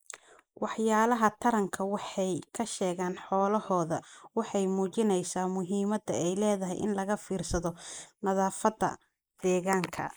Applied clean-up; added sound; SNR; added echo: neural mask model Resemble Enhance denoiser.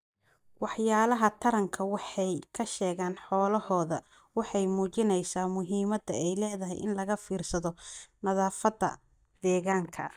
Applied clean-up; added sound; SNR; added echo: neural mask model DeepFilterNet 3.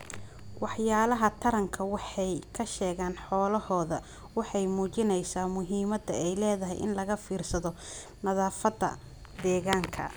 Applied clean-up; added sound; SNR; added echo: none; none; none; none.